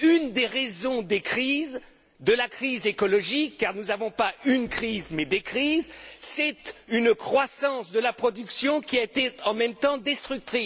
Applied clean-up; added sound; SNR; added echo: none; none; none; none.